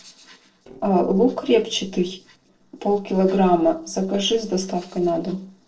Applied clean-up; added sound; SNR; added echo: neural separator model SepFormer DNS4.